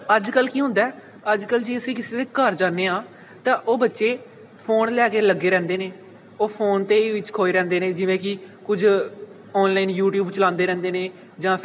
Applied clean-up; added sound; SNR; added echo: none; none; none; none.